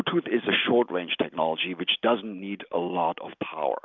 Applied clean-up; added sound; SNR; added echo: none; none; none; none.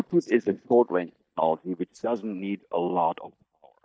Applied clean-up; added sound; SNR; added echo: neural mask model DeepFilterNet 3.